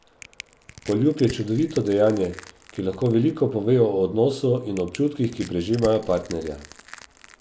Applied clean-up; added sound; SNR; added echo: none; Crushing; 19 dB; none.